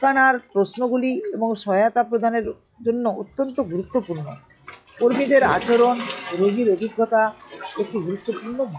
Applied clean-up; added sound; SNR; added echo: classical method log-MMSE.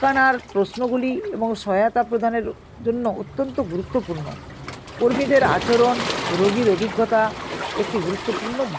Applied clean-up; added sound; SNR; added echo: none; Waves, surf; 9 dB; none.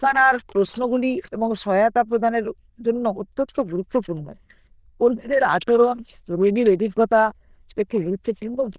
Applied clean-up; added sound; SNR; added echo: neural diffusion model UNIVERSE++.